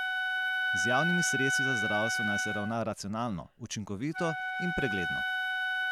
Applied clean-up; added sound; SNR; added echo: none; Wind instrument, woodwind instrument; -2 dB; none.